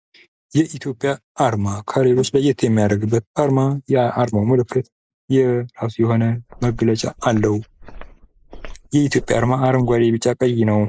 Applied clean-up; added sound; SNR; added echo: neural mask model Resemble Enhance denoiser.